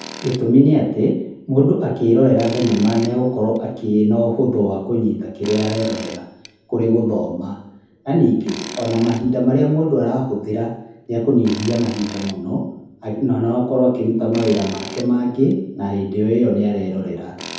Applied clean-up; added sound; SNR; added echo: none; Tools; 19 dB; reverberation time 0.9 s.